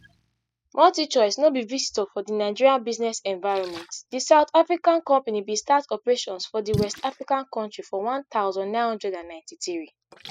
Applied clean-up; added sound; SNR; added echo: classical method spectral subtraction.